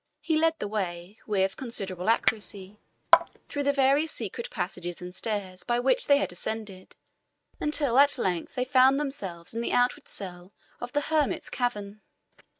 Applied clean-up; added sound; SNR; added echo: neural mask model RNNoise.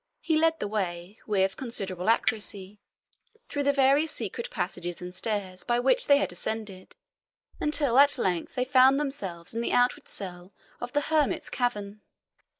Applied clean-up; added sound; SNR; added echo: neural mask model Resemble Enhance denoiser.